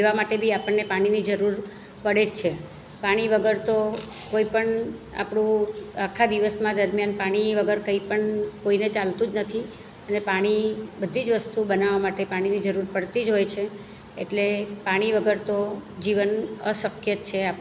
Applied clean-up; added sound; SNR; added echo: none; none; none; none.